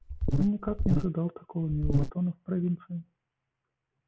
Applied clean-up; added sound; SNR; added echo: none; Buzz; -4 dB; none.